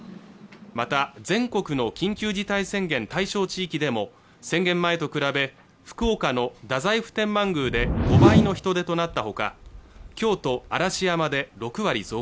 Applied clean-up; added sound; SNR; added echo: none; Whoosh, swoosh, swish; -3 dB; none.